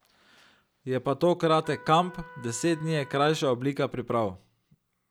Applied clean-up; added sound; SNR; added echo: none; Trumpet; 20 dB; none.